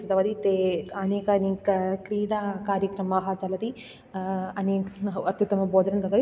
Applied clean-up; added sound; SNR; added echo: none; none; none; none.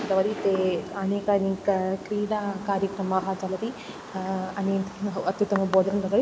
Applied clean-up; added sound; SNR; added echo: none; Fireworks; 13 dB; none.